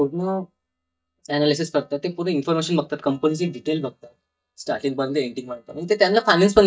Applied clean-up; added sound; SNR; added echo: neural mask model DeepFilterNet 3.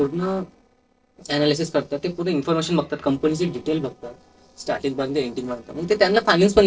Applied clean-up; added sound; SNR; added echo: neural separator model SepFormer DNS4.